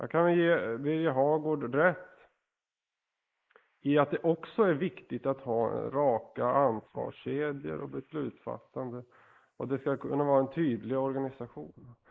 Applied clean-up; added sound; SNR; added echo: neural mask model Resemble Enhance denoiser.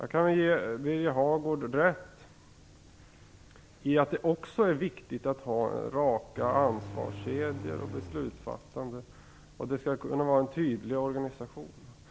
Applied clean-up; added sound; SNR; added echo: none; Engine; 13 dB; none.